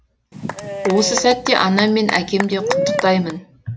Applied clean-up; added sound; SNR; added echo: none; Applause / Cheering / Clapping; 5 dB; none.